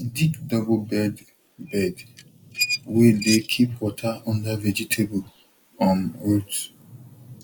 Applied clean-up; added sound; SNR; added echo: neural mask model Resemble Enhance denoiser.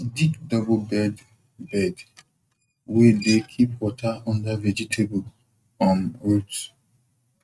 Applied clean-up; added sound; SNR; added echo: neural mask model RNNoise.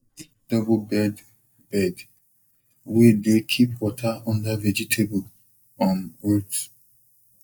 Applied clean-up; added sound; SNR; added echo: neural mask model DeepFilterNet 3.